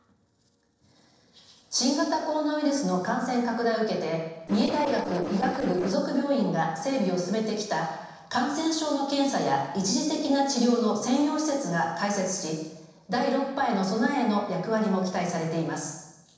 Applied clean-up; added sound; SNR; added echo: neural separator model SepFormer DNS4.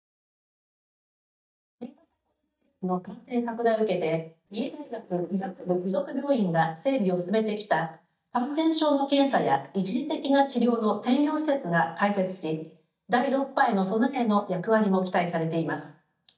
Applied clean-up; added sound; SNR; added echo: neural mask model DeepFilterNet 3.